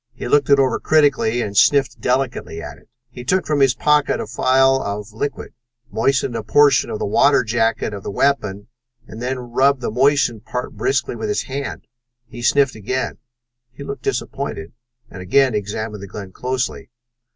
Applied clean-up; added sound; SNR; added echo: none; none; none; none.